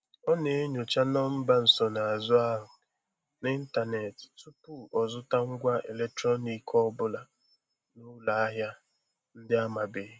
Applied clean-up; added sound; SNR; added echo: none; none; none; none.